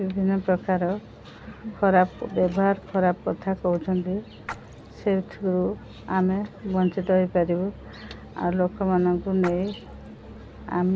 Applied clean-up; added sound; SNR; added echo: none; Splash, splatter; 18 dB; none.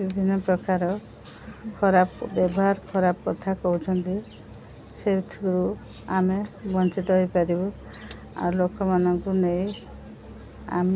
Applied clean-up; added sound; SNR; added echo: none; none; none; none.